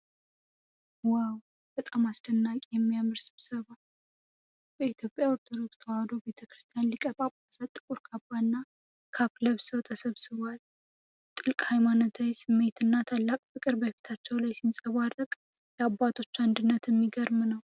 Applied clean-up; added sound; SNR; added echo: none; none; none; none.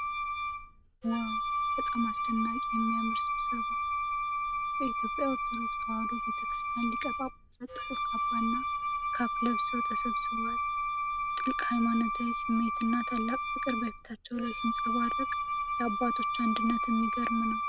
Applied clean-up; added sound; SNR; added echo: none; Wind instrument, woodwind instrument; -2 dB; none.